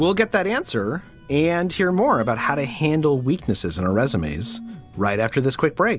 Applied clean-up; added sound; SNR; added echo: none; Telephone; 19 dB; none.